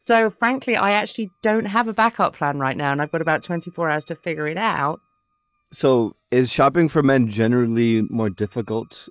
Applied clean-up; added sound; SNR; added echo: neural mask model DeepFilterNet 3.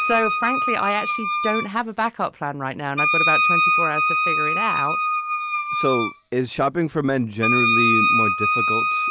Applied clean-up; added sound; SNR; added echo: none; Wind instrument, woodwind instrument; -3 dB; none.